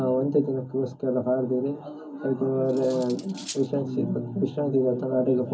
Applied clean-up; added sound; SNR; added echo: none; Cutlery, silverware; 17 dB; reverberation time 0.4 s.